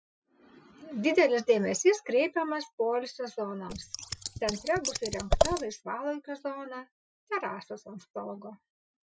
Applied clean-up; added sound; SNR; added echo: classical method Wiener filter.